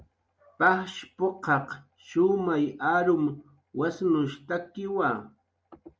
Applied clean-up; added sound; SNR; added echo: none; none; none; none.